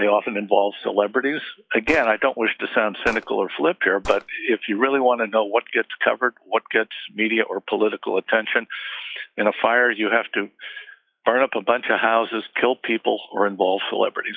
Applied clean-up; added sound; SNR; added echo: classical method log-MMSE.